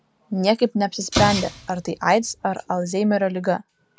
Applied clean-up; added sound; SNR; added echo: none; Explosion; 7 dB; none.